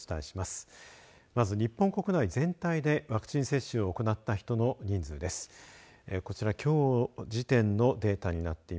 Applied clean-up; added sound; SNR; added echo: none; none; none; none.